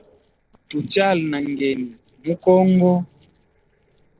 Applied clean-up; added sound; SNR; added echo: neural separator model SepFormer DNS4.